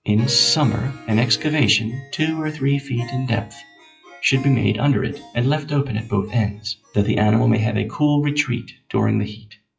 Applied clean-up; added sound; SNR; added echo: classical method WPE with log-MMSE.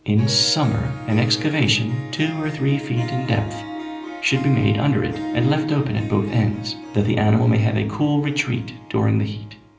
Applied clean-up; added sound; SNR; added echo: none; Harp; 11 dB; reverberation time 0.5 s.